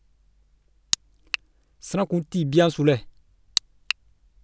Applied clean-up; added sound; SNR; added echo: none; none; none; none.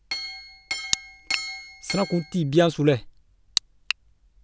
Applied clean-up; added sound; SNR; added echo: none; Chink, clink; 8 dB; none.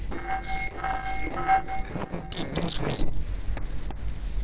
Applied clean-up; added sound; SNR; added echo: neural separator model SepFormer DNS4.